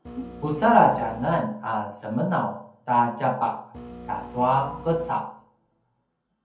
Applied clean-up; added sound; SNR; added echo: none; Printer; 15 dB; reverberation time 0.5 s.